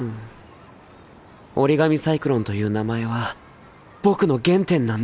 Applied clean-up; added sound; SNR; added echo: none; none; none; none.